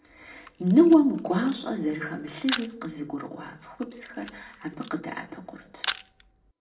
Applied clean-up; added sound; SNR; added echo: none; Camera; 14 dB; reverberation time 0.6 s.